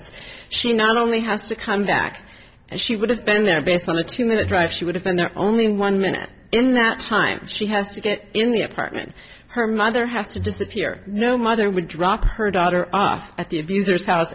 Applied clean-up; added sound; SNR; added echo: none; Bowed string instrument; 19 dB; none.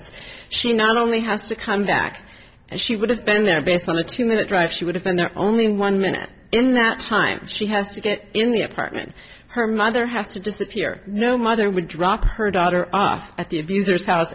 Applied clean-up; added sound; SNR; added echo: none; none; none; none.